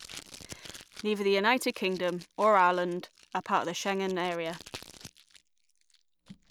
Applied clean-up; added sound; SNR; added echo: none; Packing tape, duct tape; 20 dB; none.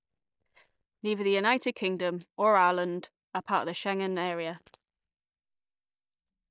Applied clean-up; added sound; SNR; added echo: neural mask model DeepFilterNet 3.